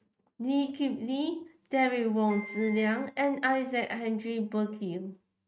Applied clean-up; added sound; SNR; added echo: neural mask model RNNoise.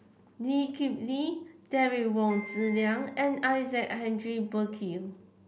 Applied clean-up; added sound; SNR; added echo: none; Piano; 13 dB; none.